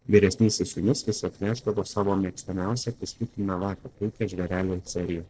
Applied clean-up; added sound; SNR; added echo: neural separator model SepFormer DNS4.